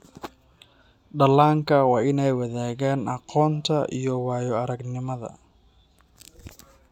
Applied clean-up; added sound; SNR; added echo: none; none; none; none.